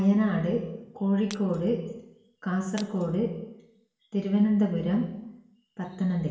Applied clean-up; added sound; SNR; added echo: none; Shatter; 20 dB; reverberation time 0.9 s.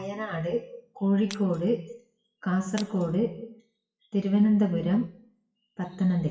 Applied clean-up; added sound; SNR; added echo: classical method WPE with log-MMSE.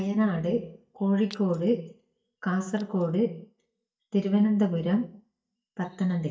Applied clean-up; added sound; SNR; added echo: neural mask model DeepFilterNet 3.